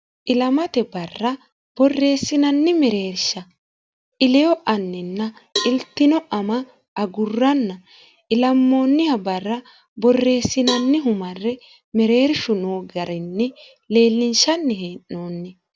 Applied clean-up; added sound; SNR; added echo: none; Cowbell; 12 dB; none.